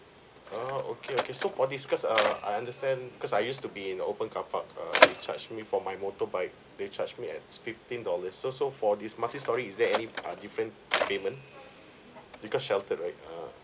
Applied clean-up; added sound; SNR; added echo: none; Mechanisms; 3 dB; none.